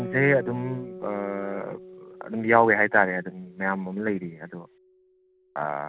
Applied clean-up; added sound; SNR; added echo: none; Guitar; 16 dB; none.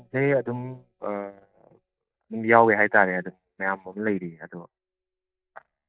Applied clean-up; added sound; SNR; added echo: neural mask model DeepFilterNet 3.